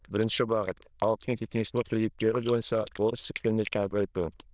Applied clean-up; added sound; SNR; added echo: neural diffusion model UNIVERSE++.